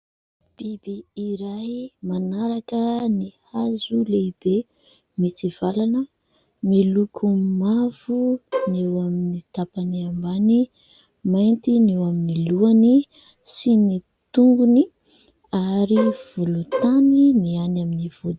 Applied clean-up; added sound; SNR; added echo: none; Bowed string instrument; 7 dB; none.